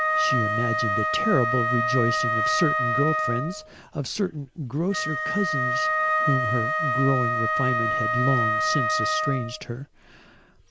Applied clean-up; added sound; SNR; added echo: none; Wind instrument, woodwind instrument; -2 dB; none.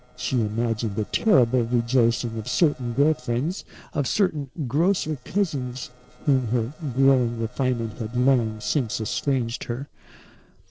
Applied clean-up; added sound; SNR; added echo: neural separator model SepFormer DNS4.